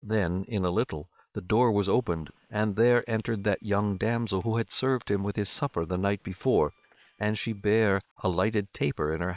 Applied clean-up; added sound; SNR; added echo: neural separator model SepFormer WHAM!.